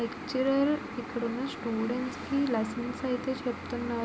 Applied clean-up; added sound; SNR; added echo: none; none; none; none.